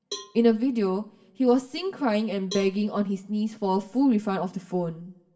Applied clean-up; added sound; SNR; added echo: none; Cowbell; 20 dB; reverberation time 0.4 s.